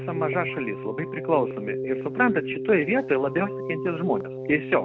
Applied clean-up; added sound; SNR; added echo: none; Keyboard (musical); 6 dB; none.